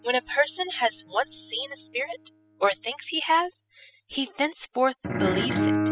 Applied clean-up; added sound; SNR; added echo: classical method spectral subtraction.